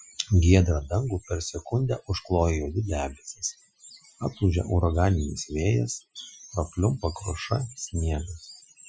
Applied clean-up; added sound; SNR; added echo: classical method Wiener filter.